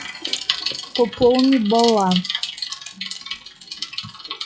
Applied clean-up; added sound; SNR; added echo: classical method log-MMSE.